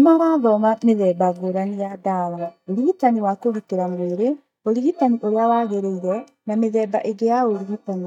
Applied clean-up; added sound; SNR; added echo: neural mask model DeepFilterNet 3.